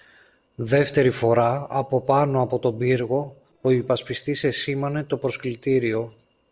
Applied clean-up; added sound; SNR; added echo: neural separator model SepFormer DNS4.